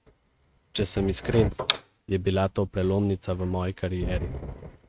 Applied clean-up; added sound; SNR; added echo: neural mask model RNNoise.